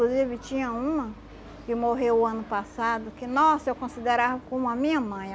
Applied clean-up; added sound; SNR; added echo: none; none; none; none.